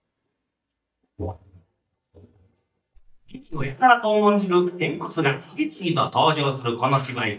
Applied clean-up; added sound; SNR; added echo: neural mask model DeepFilterNet 3.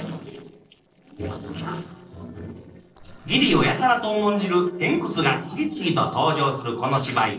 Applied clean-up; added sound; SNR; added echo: neural separator model SepFormer DNS4.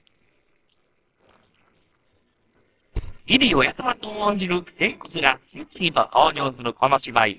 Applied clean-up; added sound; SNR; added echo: neural separator model SepFormer WHAMR!.